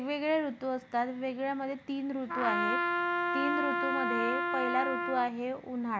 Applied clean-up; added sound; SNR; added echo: none; Trumpet; -2 dB; none.